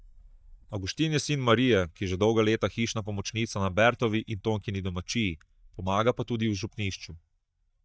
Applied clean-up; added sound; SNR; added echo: neural mask model DeepFilterNet 3.